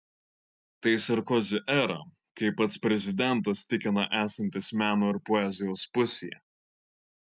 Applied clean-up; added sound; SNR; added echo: none; none; none; none.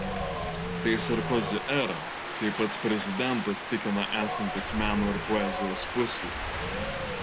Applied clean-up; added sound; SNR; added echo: none; Wind; 3 dB; none.